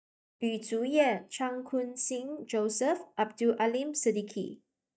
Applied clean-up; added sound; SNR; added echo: neural mask model DeepFilterNet 3.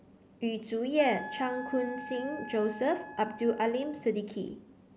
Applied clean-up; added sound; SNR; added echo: none; Wind instrument, woodwind instrument; 12 dB; none.